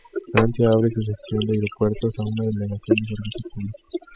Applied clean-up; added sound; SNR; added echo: classical method spectral subtraction.